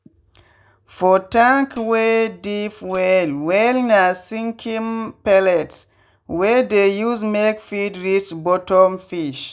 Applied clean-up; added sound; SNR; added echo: none; Tambourine; 13 dB; none.